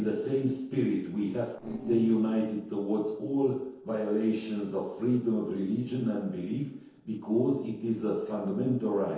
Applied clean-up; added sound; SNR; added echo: neural separator model SepFormer DNS4.